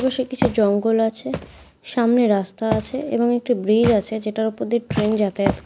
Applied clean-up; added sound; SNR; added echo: none; Walk, footsteps; 9 dB; none.